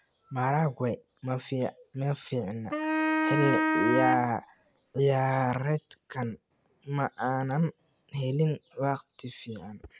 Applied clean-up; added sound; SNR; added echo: none; Wind instrument, woodwind instrument; -1 dB; none.